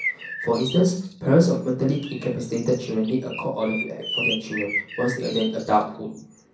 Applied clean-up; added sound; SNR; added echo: none; Bird; 9 dB; reverberation time 0.6 s.